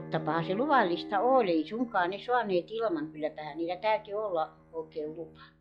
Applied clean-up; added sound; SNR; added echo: classical method log-MMSE.